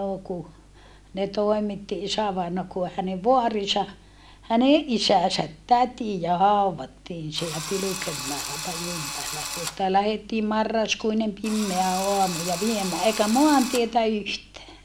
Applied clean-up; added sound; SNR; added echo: none; Drill; 9 dB; none.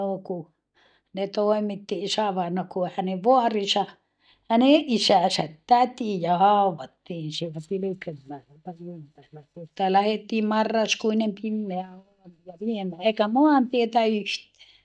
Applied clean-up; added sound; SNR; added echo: neural mask model DeepFilterNet 3.